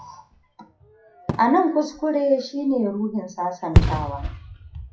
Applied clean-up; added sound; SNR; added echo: classical method WPE with log-MMSE.